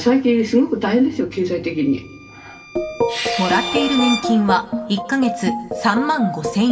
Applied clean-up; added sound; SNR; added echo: none; Bowed string instrument; 13 dB; reverberation time 2.1 s.